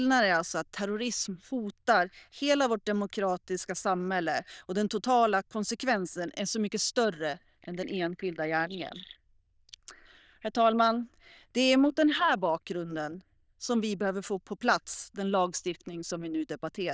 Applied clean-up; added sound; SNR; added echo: neural diffusion model UNIVERSE++.